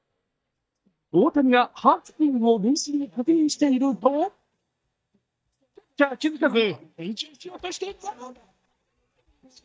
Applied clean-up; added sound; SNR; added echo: neural mask model DeepFilterNet 3.